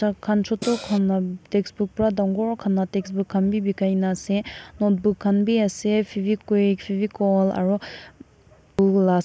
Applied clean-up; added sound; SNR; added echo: none; Cymbal; 11 dB; none.